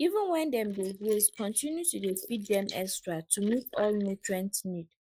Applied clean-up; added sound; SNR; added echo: neural mask model Resemble Enhance denoiser.